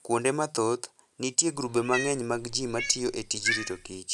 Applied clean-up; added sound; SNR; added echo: none; Cat; 7 dB; none.